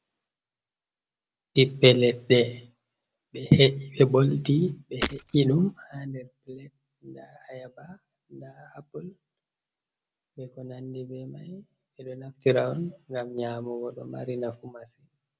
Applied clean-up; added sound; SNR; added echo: none; Shatter; 8 dB; none.